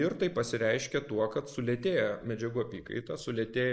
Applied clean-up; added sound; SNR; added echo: neural mask model Resemble Enhance denoiser.